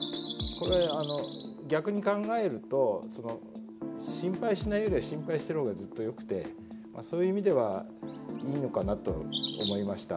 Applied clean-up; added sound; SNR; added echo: none; Bird vocalization, bird call, bird song; 14 dB; none.